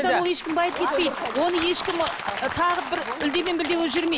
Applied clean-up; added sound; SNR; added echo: none; none; none; none.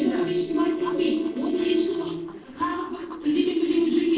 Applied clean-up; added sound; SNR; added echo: neural separator model SepFormer DNS4.